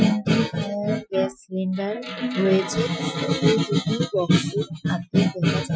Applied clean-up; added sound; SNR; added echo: classical method Wiener filter.